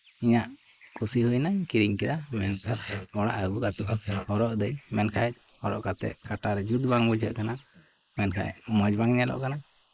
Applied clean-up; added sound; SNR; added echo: neural mask model Resemble Enhance denoiser.